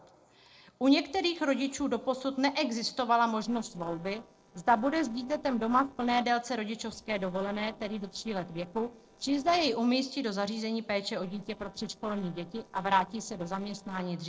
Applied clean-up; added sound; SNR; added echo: neural separator model SepFormer DNS4.